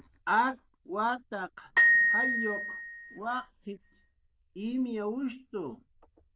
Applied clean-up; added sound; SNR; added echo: neural diffusion model UNIVERSE++.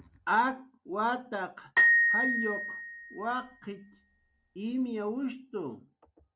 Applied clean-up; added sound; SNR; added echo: none; Glockenspiel; -4 dB; none.